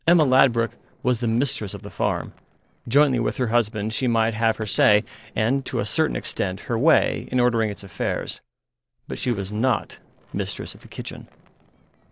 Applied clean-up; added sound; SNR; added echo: neural separator model SepFormer DNS4.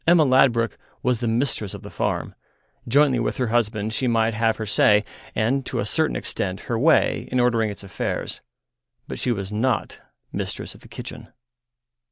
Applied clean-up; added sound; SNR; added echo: none; none; none; none.